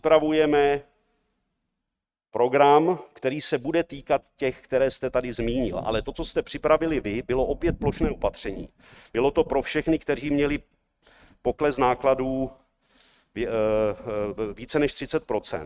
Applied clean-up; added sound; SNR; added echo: neural mask model RNNoise.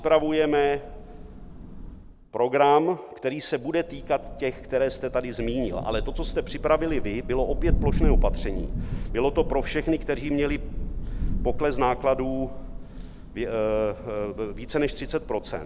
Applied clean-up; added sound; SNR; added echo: none; Thunder; 3 dB; none.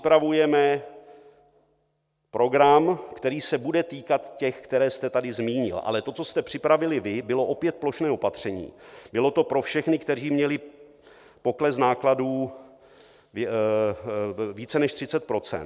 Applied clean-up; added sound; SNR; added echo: none; none; none; none.